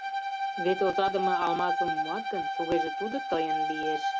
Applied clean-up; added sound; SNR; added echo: none; Bowed string instrument; -1 dB; none.